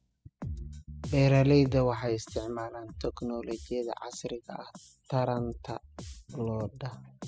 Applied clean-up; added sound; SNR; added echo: classical method spectral subtraction.